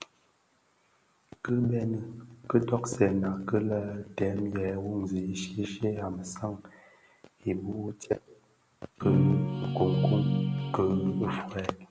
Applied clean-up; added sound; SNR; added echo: none; Guitar; -4 dB; none.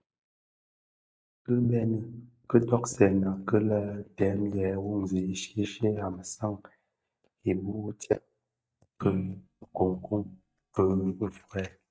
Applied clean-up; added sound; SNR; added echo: neural mask model DeepFilterNet 3.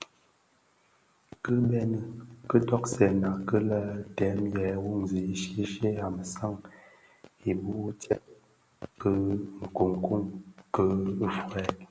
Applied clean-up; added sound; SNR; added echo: none; none; none; none.